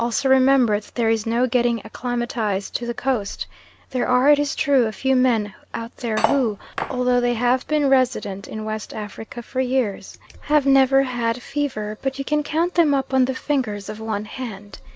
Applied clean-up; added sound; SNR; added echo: none; Cutlery, silverware; 6 dB; none.